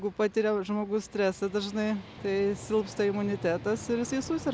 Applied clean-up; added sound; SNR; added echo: none; none; none; none.